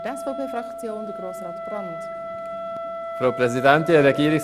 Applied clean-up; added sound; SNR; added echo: none; Wind instrument, woodwind instrument; 8 dB; none.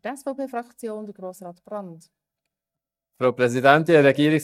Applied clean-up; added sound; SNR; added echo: neural mask model DeepFilterNet 3.